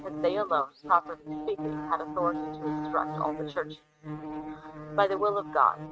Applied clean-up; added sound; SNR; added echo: neural mask model RNNoise.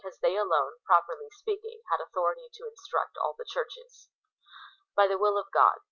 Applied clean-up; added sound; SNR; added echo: none; none; none; none.